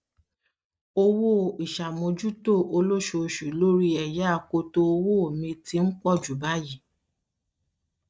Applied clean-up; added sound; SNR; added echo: neural mask model DeepFilterNet 3.